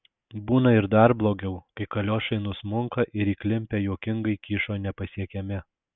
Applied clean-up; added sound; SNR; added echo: none; none; none; none.